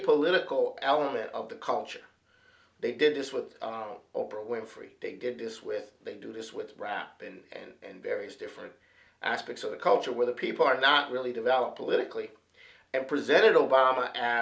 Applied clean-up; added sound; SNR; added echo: none; none; none; none.